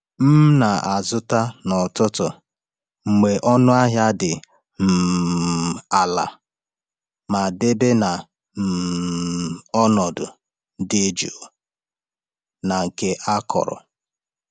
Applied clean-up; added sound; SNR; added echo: none; none; none; none.